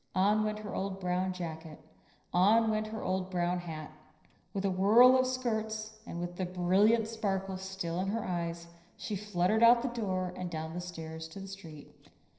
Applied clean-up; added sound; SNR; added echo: neural separator model SepFormer DNS4.